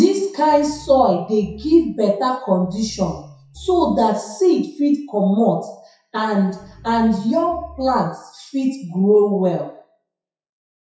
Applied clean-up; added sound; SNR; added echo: classical method WPE with log-MMSE.